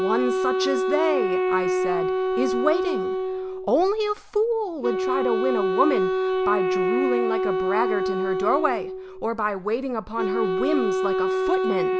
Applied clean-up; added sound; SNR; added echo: none; Wind instrument, woodwind instrument; -2 dB; none.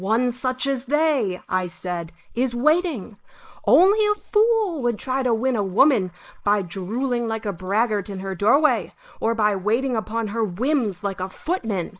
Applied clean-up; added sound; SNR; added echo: neural mask model Resemble Enhance denoiser.